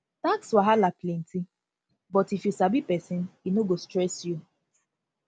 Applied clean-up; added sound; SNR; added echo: none; none; none; none.